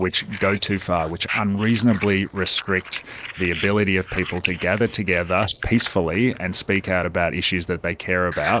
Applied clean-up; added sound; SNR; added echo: neural mask model Resemble Enhance denoiser.